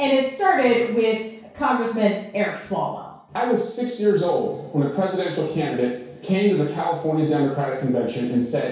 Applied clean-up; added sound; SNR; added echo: none; none; none; reverberation time 0.6 s.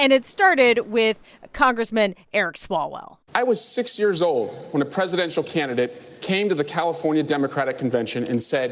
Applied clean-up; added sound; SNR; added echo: none; none; none; none.